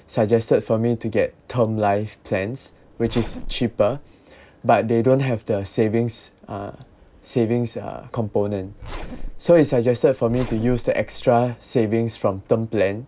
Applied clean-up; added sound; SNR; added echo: none; Zipper (clothing); 11 dB; none.